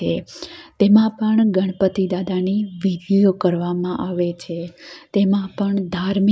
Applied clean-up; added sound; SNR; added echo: none; none; none; none.